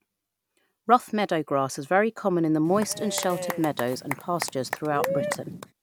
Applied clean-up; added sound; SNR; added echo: none; Applause / Cheering / Clapping; 6 dB; none.